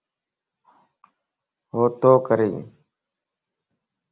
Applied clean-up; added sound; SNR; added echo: none; none; none; none.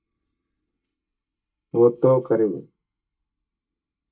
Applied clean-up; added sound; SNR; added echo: neural mask model DeepFilterNet 3.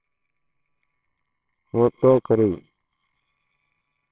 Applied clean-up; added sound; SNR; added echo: neural separator model SepFormer WHAMR!.